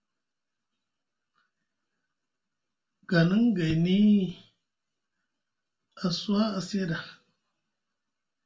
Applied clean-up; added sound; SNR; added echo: none; none; none; reverberation time 0.2 s.